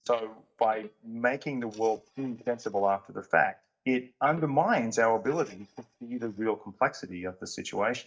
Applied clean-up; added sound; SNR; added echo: neural mask model DeepFilterNet 3.